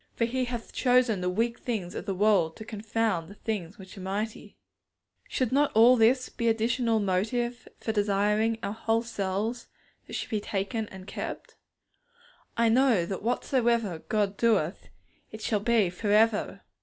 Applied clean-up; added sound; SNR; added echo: none; none; none; none.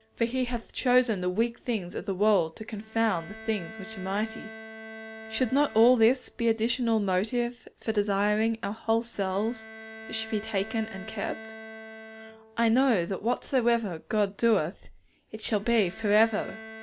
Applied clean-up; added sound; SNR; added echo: none; Bowed string instrument; 18 dB; none.